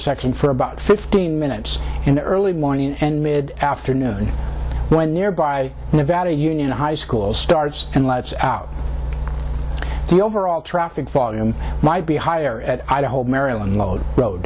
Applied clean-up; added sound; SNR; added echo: none; none; none; none.